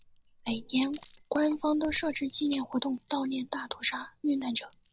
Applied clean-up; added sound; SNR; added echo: none; Chink, clink; 17 dB; none.